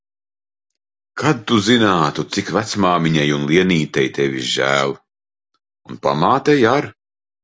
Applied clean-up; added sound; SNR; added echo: none; none; none; none.